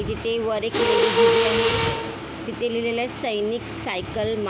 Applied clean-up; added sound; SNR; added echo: none; Mechanisms; -3 dB; none.